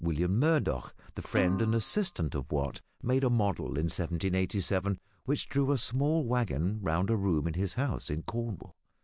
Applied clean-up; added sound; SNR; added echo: none; Snare drum; 10 dB; none.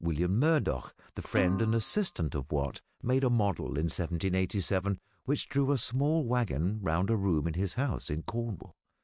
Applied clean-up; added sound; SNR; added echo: neural mask model RNNoise.